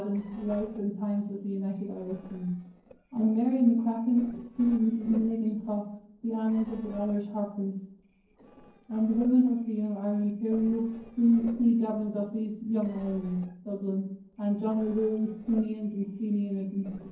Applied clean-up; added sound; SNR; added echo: neural separator model SepFormer DNS4.